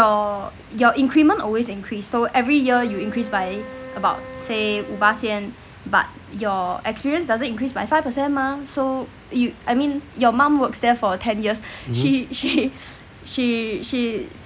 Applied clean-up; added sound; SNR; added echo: none; Wind instrument, woodwind instrument; 15 dB; none.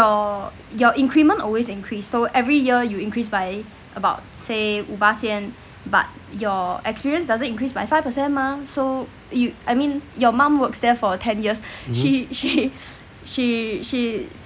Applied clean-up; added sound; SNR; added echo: none; none; none; none.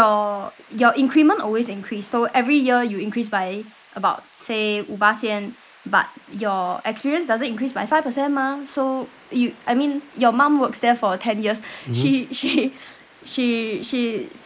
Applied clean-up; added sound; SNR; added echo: neural mask model Resemble Enhance denoiser.